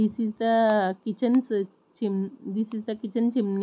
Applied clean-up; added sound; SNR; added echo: none; none; none; none.